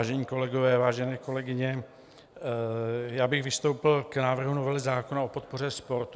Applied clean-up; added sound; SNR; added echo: none; none; none; none.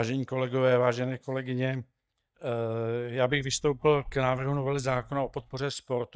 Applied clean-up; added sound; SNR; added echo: neural mask model DeepFilterNet 3.